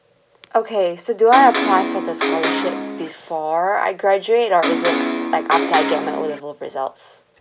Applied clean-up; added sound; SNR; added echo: none; Electric guitar; 2 dB; none.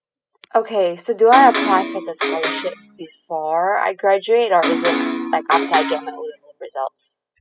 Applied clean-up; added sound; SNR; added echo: classical method spectral subtraction.